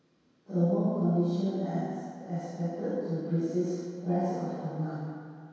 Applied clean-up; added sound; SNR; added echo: none; none; none; reverberation time 2.0 s.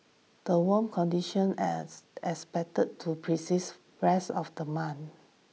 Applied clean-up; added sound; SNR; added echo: none; none; none; none.